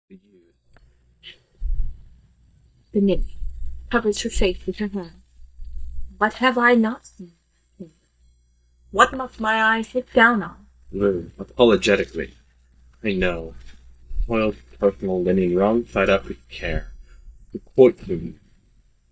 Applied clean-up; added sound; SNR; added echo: neural mask model DeepFilterNet 3.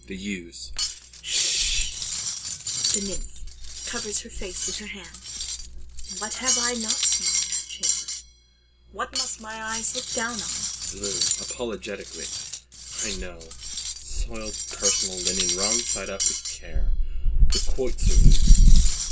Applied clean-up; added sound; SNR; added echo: none; Cutlery, silverware; 7 dB; reverberation time 0.2 s.